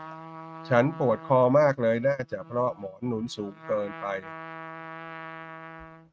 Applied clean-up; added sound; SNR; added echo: neural mask model RNNoise.